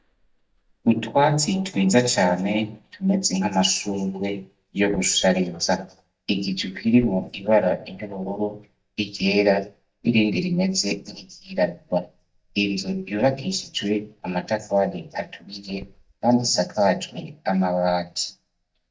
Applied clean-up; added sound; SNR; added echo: neural mask model DeepFilterNet 3.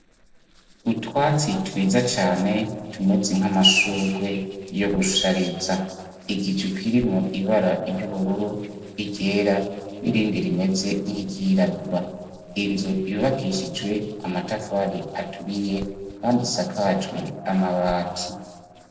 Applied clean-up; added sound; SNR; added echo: neural separator model SepFormer DNS4.